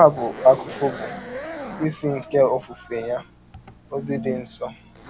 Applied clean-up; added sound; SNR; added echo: none; Zipper (clothing); 15 dB; none.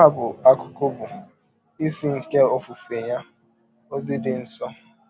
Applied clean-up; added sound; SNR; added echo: none; none; none; none.